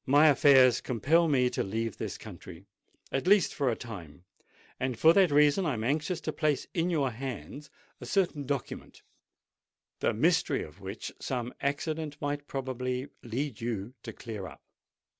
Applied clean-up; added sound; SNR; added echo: none; none; none; none.